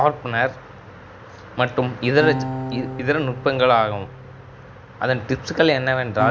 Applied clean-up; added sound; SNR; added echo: none; Acoustic guitar; 11 dB; none.